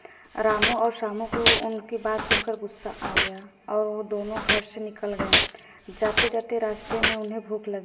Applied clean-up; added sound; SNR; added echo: none; Walk, footsteps; -1 dB; reverberation time 2.4 s.